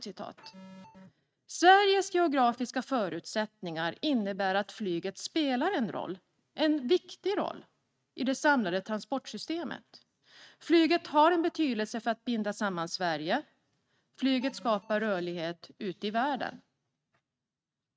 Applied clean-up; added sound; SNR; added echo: neural mask model RNNoise.